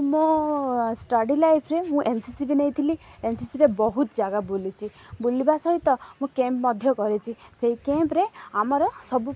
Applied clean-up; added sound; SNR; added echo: none; none; none; none.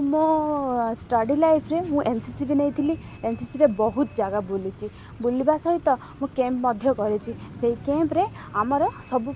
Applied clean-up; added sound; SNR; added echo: none; Screech; 18 dB; none.